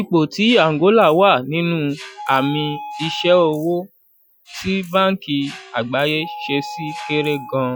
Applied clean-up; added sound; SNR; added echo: classical method Wiener filter.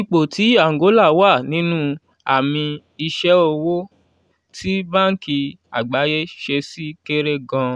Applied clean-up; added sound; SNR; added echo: none; none; none; none.